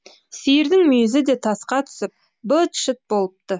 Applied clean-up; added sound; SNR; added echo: none; none; none; none.